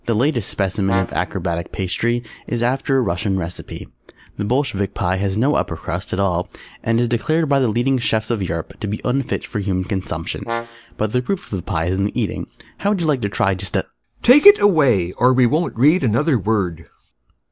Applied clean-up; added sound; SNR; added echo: none; Brass instrument; 11 dB; none.